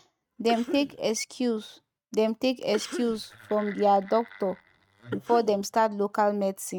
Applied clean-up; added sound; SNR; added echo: neural mask model RNNoise.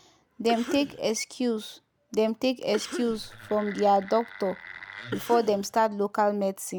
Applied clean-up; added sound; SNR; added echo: none; Cough + Wood; 13 dB; none.